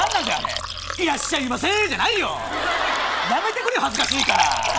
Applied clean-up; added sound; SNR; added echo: none; Fill (with liquid) / Trickle, dribble; 5 dB; none.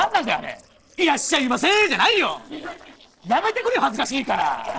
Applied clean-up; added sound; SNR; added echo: neural separator model SepFormer DNS4.